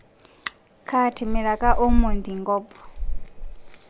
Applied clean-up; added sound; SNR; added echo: none; Chewing, mastication; -1 dB; none.